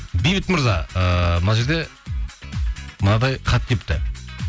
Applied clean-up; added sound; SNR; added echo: none; none; none; none.